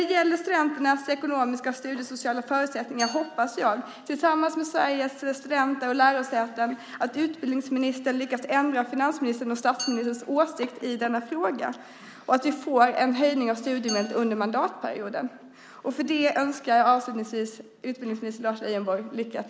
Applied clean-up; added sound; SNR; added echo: none; Glass; 17 dB; none.